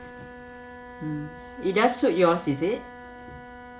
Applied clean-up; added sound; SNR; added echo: none; Wind instrument, woodwind instrument; 15 dB; none.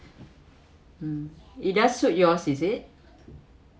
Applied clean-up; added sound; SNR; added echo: none; none; none; none.